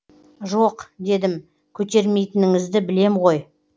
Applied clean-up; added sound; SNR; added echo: none; none; none; none.